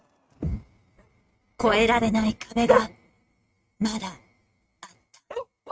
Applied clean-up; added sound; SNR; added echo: neural mask model RNNoise.